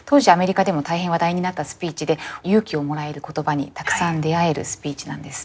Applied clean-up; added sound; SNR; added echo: none; none; none; none.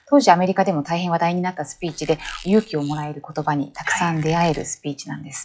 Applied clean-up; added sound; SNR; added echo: classical method log-MMSE.